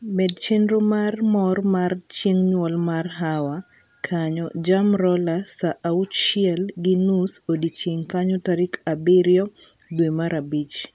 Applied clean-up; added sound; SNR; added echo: none; none; none; none.